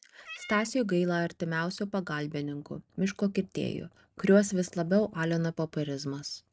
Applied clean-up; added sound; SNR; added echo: neural mask model RNNoise.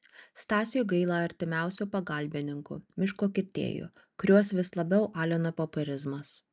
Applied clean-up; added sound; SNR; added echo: none; none; none; none.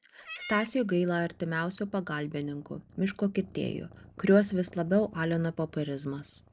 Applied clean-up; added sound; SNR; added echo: none; Meow / Purr; 20 dB; none.